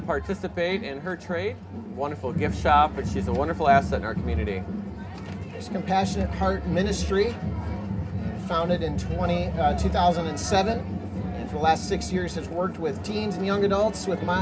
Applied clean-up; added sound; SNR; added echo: none; none; none; reverberation time 0.3 s.